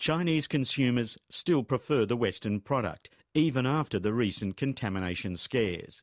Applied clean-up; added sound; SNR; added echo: none; none; none; none.